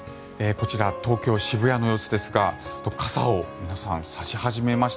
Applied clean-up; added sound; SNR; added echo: none; none; none; none.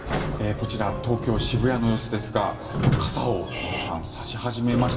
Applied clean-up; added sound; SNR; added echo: none; Squeak / Sliding door; 3 dB; reverberation time 2.3 s.